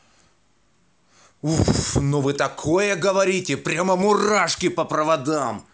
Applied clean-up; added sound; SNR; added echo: none; none; none; none.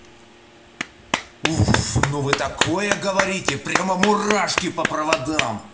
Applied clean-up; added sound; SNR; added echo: none; Clapping; 3 dB; reverberation time 0.9 s.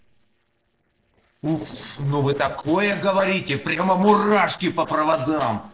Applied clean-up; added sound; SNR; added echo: neural separator model SepFormer DNS4.